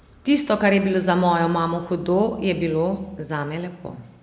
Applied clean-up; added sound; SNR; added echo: none; none; none; none.